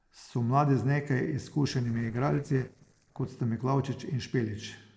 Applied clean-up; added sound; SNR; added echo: neural separator model SepFormer DNS4.